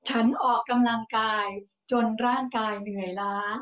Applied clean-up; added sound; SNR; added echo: none; none; none; none.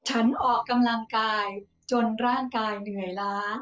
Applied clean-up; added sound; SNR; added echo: neural separator model SepFormer DNS4.